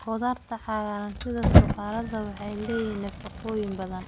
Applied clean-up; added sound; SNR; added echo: none; Fire; -4 dB; none.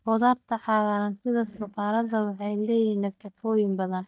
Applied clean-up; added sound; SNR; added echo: neural mask model DeepFilterNet 3.